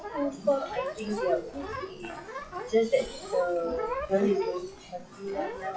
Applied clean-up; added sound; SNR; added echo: classical method WPE with log-MMSE.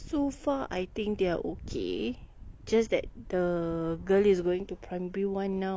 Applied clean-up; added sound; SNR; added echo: none; none; none; none.